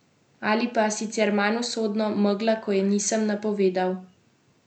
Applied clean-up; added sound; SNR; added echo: none; none; none; none.